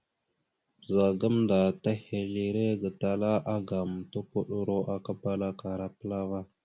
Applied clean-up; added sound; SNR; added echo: none; none; none; none.